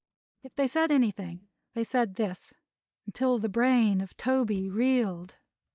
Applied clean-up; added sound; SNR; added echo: neural mask model DeepFilterNet 3.